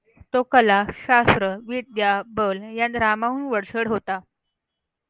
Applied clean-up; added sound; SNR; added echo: none; none; none; none.